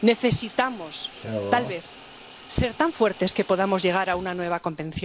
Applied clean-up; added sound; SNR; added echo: none; Bathtub (filling or washing) / Water tap, faucet; 13 dB; none.